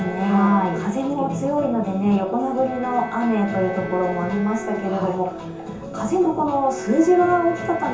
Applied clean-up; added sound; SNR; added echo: none; Bowed string instrument; 17 dB; reverberation time 0.6 s.